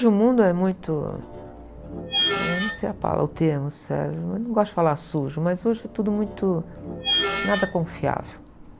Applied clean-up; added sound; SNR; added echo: none; Screech; 3 dB; none.